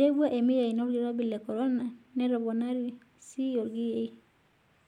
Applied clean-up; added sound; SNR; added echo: none; none; none; none.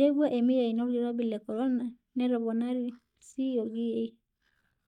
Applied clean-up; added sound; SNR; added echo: neural mask model DeepFilterNet 3.